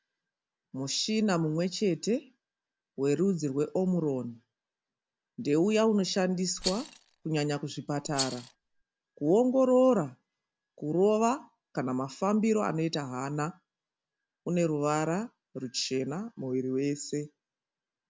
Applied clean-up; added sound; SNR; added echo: none; Rattle; 10 dB; none.